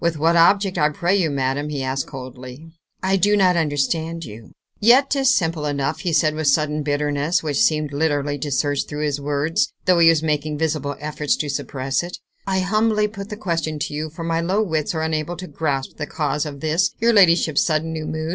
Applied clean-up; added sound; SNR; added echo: none; none; none; none.